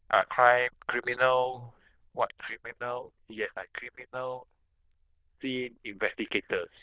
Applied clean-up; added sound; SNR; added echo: neural diffusion model UNIVERSE++.